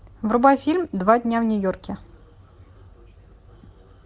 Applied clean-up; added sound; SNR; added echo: none; none; none; none.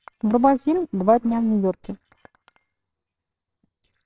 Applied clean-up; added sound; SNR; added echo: neural separator model SepFormer WHAMR!.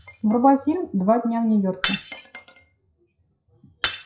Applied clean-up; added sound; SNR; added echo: classical method WPE with log-MMSE.